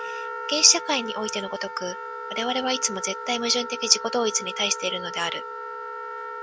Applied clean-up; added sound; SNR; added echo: none; Wind instrument, woodwind instrument; 8 dB; none.